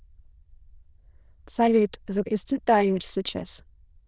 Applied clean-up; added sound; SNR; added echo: neural diffusion model UNIVERSE++.